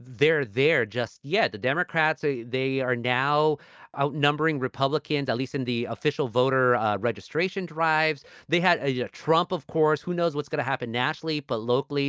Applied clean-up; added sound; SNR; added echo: none; none; none; none.